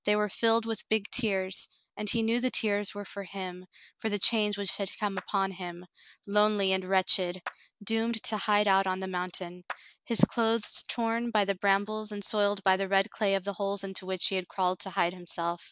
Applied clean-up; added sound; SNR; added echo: neural separator model SepFormer DNS4.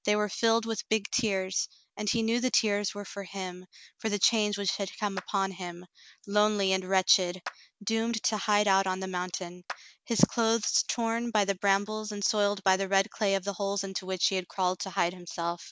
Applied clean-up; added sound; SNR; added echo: none; Clapping; 18 dB; none.